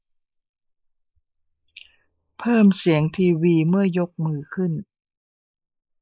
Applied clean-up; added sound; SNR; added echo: neural mask model Resemble Enhance denoiser.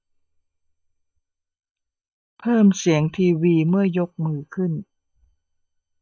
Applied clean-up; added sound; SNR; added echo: neural mask model DeepFilterNet 3.